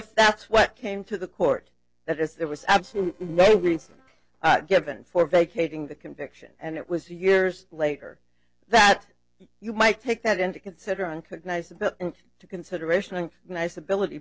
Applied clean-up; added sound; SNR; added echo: neural separator model SepFormer DNS4.